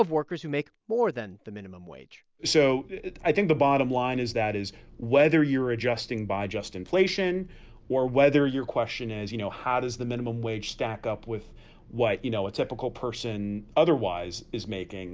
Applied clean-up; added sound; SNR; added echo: none; none; none; none.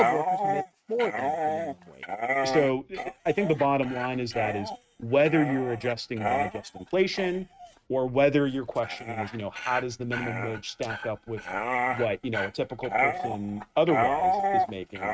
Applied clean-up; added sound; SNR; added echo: neural mask model RNNoise.